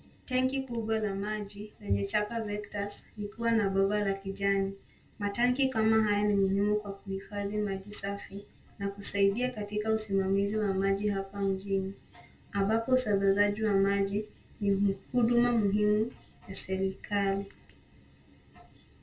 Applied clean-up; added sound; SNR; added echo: none; none; none; reverberation time 0.2 s.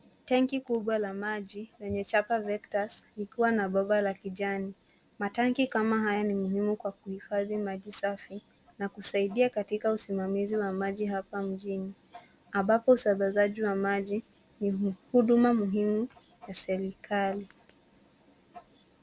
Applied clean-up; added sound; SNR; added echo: none; none; none; none.